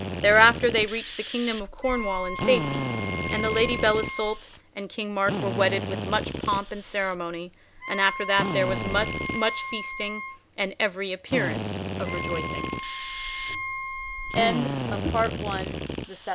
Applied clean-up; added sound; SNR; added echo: none; Wind instrument, woodwind instrument + Drill; 5 dB; none.